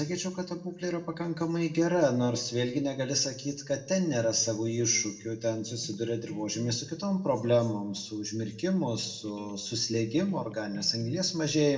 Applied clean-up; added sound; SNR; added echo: neural separator model SepFormer DNS4.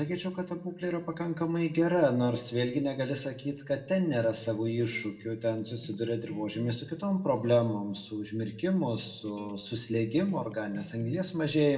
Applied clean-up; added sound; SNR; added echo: none; Electric guitar; 18 dB; reverberation time 0.5 s.